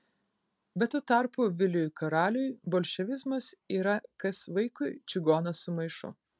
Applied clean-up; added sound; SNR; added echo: none; none; none; none.